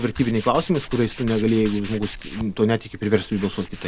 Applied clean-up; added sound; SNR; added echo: none; Tools; 14 dB; none.